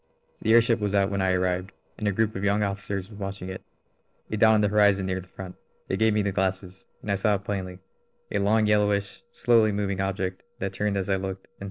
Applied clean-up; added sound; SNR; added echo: neural separator model SepFormer DNS4.